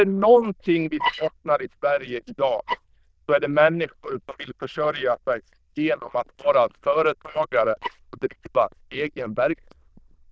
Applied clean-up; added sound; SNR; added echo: neural diffusion model UNIVERSE++.